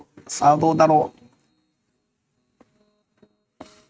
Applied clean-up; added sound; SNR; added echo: neural mask model RNNoise.